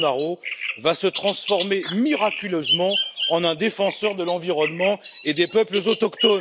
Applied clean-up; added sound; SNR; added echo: none; Bird vocalization, bird call, bird song; 7 dB; none.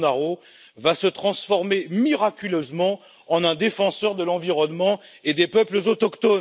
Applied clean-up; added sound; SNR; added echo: none; none; none; none.